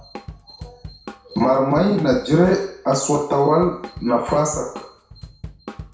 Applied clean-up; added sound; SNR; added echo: none; Drum kit; 18 dB; reverberation time 0.6 s.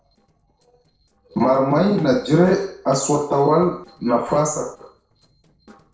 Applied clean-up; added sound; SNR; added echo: neural separator model SepFormer DNS4.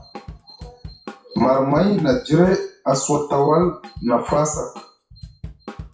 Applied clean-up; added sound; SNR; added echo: classical method WPE with log-MMSE.